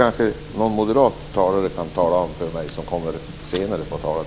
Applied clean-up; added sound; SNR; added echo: none; none; none; none.